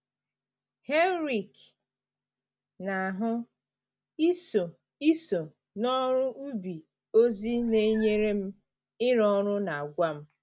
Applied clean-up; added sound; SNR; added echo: none; Meow; 18 dB; none.